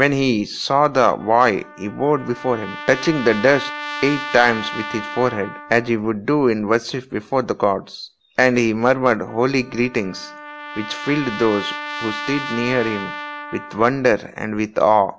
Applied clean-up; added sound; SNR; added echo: none; Trumpet; 13 dB; none.